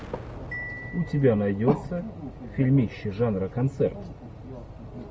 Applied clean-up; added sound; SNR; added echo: none; Marimba, xylophone + Explosion; 18 dB; none.